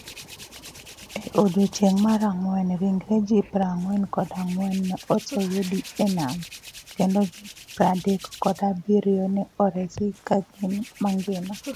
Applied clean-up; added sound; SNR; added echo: none; Hands; 19 dB; none.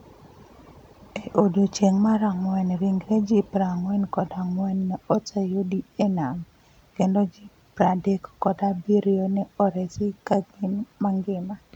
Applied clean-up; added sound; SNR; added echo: none; none; none; none.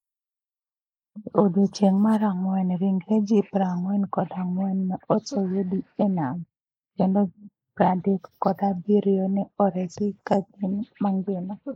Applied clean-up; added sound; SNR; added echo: neural mask model Resemble Enhance denoiser.